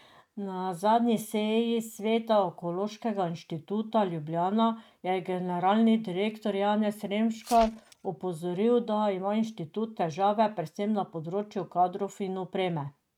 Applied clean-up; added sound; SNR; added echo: neural mask model RNNoise.